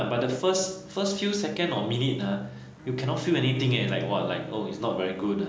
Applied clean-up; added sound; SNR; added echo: none; Bowed string instrument; 17 dB; none.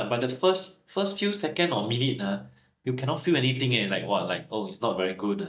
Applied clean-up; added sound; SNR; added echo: neural mask model DeepFilterNet 3.